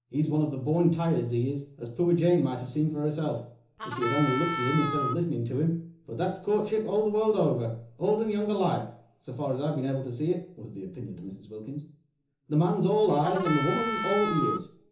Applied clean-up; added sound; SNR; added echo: none; Harmonica; 4 dB; reverberation time 0.7 s.